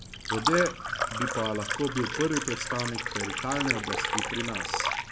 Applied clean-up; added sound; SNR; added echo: none; Liquid; 0 dB; none.